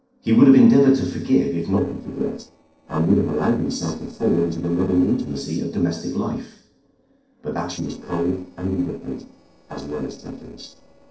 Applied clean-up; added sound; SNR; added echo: neural separator model SepFormer DNS4.